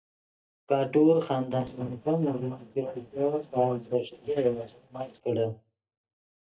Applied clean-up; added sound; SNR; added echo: neural mask model DeepFilterNet 3.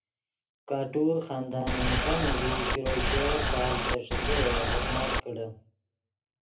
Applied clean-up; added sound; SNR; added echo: none; Boat, Water vehicle; -5 dB; reverberation time 0.3 s.